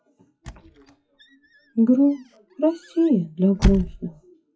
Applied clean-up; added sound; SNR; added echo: classical method WPE with log-MMSE.